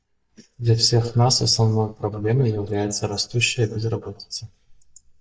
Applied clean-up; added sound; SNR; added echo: neural mask model DeepFilterNet 3.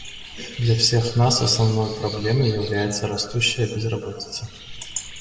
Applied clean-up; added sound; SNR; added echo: none; Bird; 15 dB; reverberation time 1.3 s.